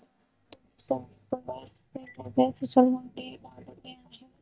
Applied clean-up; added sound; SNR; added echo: neural mask model DeepFilterNet 3.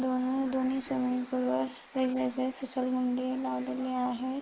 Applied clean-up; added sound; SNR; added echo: neural mask model Resemble Enhance denoiser.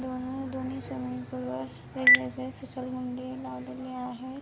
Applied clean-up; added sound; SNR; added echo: none; Telephone; -3 dB; none.